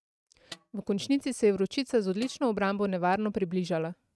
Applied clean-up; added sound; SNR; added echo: neural mask model RNNoise.